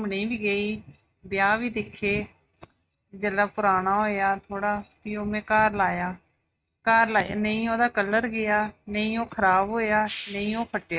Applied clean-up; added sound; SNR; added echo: neural mask model RNNoise.